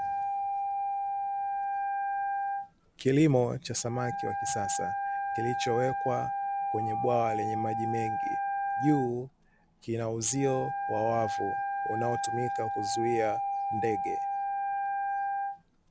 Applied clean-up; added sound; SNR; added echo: none; Wind instrument, woodwind instrument; 0 dB; none.